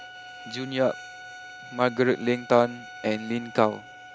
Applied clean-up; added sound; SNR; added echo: none; Bowed string instrument; 16 dB; none.